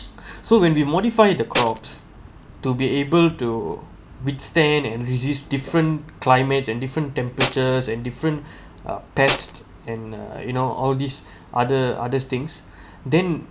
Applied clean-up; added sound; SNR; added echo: none; Tools; 2 dB; none.